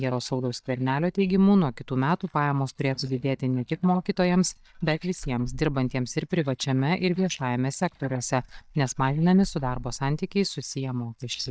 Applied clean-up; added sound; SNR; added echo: neural mask model DeepFilterNet 3.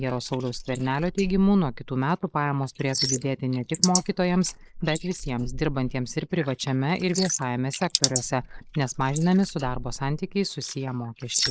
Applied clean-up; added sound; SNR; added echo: neural mask model Resemble Enhance denoiser.